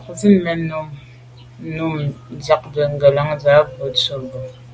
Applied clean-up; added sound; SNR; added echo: none; none; none; none.